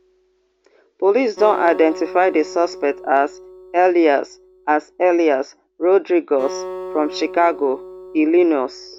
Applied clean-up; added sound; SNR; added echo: none; Acoustic guitar; 16 dB; none.